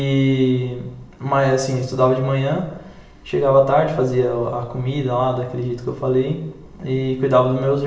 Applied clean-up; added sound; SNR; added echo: none; none; none; reverberation time 0.8 s.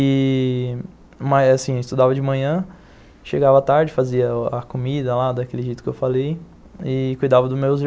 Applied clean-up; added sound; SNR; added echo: none; none; none; none.